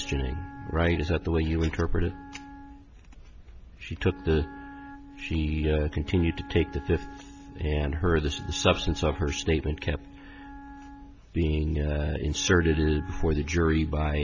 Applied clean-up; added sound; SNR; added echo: none; Wind instrument, woodwind instrument; 19 dB; none.